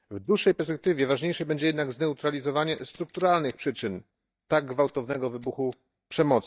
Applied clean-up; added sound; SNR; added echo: neural mask model DeepFilterNet 3.